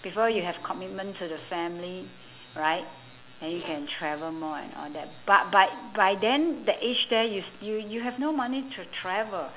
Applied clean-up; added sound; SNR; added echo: none; none; none; none.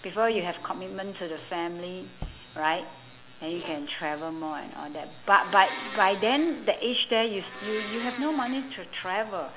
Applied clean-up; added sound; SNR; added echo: none; Tap / Bass drum + Domestic sounds, home sounds; 12 dB; none.